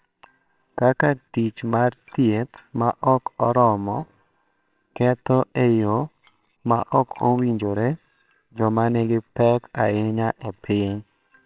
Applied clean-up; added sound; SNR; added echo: neural separator model SepFormer WHAMR!.